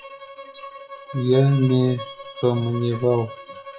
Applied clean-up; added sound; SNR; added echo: classical method WPE with log-MMSE.